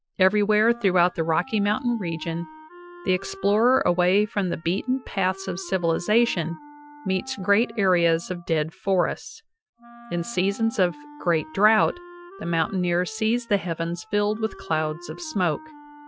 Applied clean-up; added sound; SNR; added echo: classical method Wiener filter.